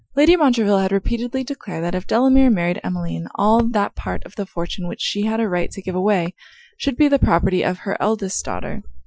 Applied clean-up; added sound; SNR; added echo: classical method Wiener filter.